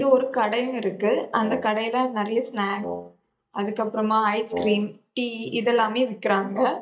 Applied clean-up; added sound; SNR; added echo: neural mask model DeepFilterNet 3.